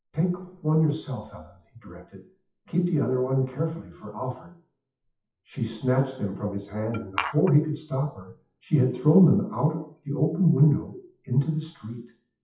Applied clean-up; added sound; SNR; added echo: classical method WPE with log-MMSE.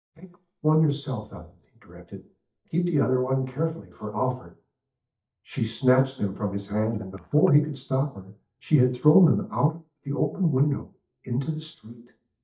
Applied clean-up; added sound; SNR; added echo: neural mask model DeepFilterNet 3.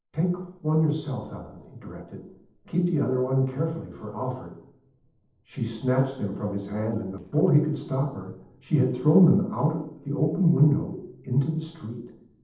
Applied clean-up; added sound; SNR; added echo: neural separator model SepFormer DNS4.